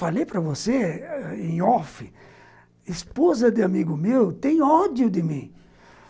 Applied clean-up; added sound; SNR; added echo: none; none; none; none.